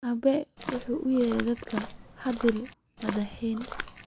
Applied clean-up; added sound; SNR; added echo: none; Walk, footsteps; 9 dB; none.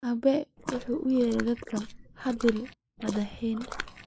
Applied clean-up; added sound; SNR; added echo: neural mask model Resemble Enhance denoiser.